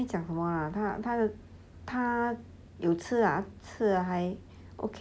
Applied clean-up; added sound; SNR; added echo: none; none; none; none.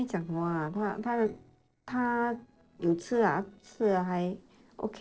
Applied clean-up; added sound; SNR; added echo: neural separator model SepFormer DNS4.